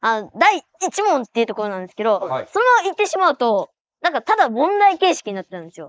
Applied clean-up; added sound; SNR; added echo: neural mask model Resemble Enhance denoiser.